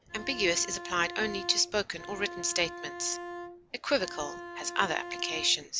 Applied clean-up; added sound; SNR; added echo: none; Bowed string instrument; 10 dB; none.